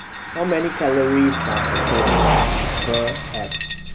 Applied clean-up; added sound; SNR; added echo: none; Car passing by + Glass; -2 dB; none.